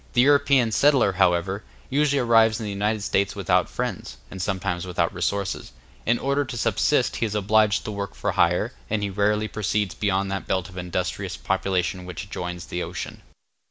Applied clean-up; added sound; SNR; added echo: none; none; none; none.